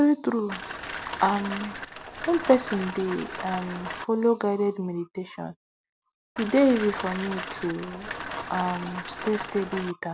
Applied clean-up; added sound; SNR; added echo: none; Rain; 8 dB; none.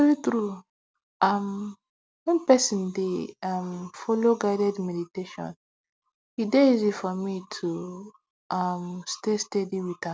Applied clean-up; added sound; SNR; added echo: none; none; none; none.